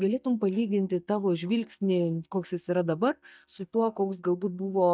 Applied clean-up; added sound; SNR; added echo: neural mask model DeepFilterNet 3.